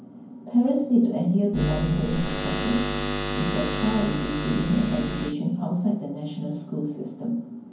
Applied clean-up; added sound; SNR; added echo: none; Buzz; 2 dB; reverberation time 0.9 s.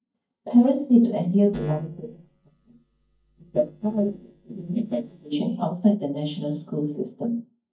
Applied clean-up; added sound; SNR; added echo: neural mask model DeepFilterNet 3.